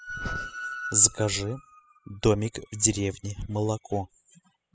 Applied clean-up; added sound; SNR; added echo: classical method spectral subtraction.